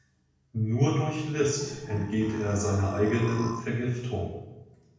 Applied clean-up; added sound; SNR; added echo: none; Burping, eructation; 10 dB; reverberation time 1.0 s.